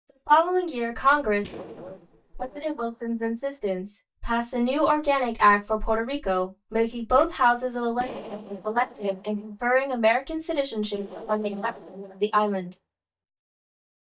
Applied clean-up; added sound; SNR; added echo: neural mask model DeepFilterNet 3.